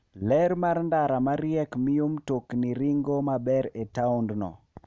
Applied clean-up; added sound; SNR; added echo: none; none; none; none.